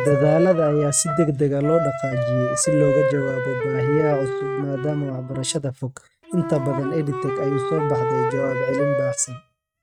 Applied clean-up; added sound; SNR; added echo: neural mask model RNNoise.